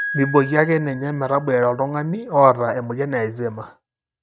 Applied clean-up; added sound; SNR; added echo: neural mask model RNNoise.